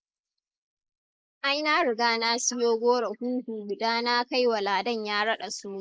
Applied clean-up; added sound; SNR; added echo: neural mask model Resemble Enhance denoiser.